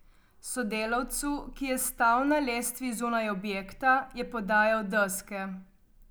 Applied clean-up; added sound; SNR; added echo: none; none; none; none.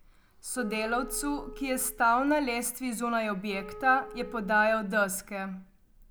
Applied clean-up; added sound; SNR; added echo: none; Wind instrument, woodwind instrument; 18 dB; none.